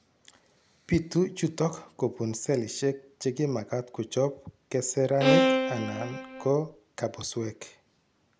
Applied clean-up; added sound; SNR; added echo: none; Bowed string instrument; -4 dB; none.